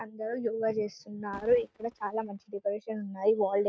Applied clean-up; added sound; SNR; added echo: neural mask model RNNoise.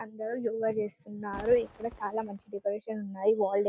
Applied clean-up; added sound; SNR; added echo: none; Fireworks; 18 dB; none.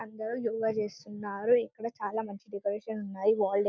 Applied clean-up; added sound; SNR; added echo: none; none; none; none.